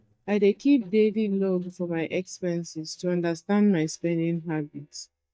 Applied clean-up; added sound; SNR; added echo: neural mask model DeepFilterNet 3.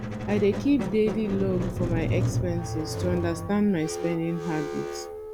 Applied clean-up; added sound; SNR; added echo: none; Squeak; 3 dB; none.